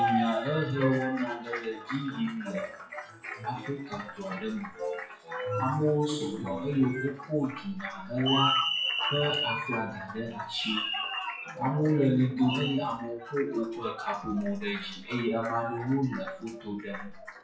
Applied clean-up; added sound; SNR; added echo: classical method WPE with log-MMSE.